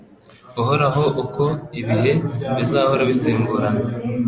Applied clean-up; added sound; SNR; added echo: none; none; none; none.